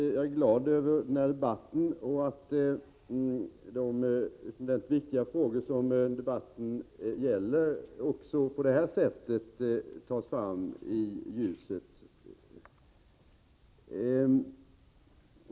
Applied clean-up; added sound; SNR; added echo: none; none; none; none.